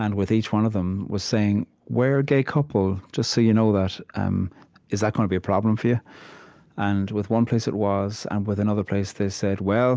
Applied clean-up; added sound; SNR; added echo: none; none; none; none.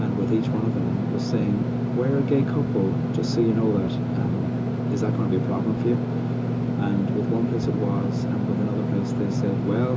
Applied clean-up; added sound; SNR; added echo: none; Engine / Mechanisms; -2 dB; reverberation time 0.2 s.